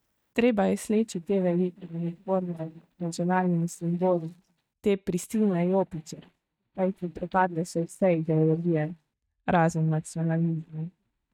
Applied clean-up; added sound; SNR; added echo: neural mask model DeepFilterNet 3.